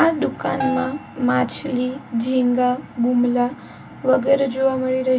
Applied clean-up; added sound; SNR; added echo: none; Bell; 13 dB; reverberation time 0.2 s.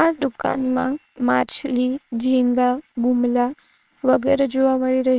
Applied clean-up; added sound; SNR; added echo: neural separator model SepFormer WHAMR!.